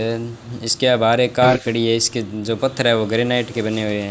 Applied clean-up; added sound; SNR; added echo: neural mask model Resemble Enhance denoiser.